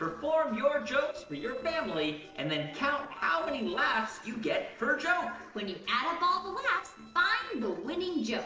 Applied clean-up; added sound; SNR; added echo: neural separator model SepFormer DNS4.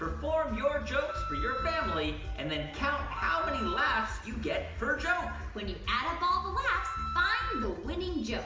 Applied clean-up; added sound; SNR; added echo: none; Wind instrument, woodwind instrument; 5 dB; reverberation time 1.0 s.